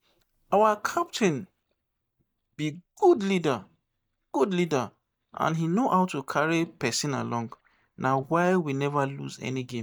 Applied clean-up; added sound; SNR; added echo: neural mask model DeepFilterNet 3.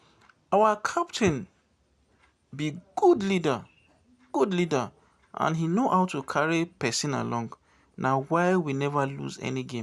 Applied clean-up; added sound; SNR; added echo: none; none; none; none.